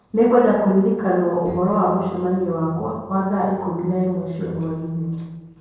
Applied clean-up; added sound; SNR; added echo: neural separator model SepFormer DNS4.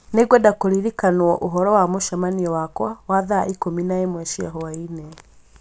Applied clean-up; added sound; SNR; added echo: none; none; none; none.